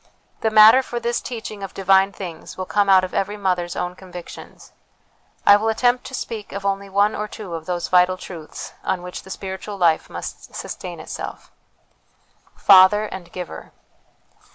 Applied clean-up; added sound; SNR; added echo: none; none; none; none.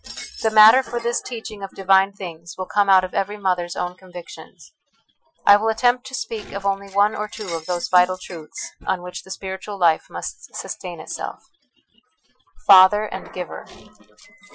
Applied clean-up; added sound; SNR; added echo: classical method Wiener filter.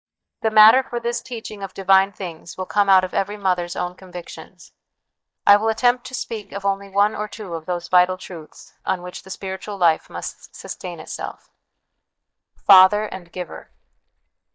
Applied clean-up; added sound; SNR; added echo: neural mask model DeepFilterNet 3.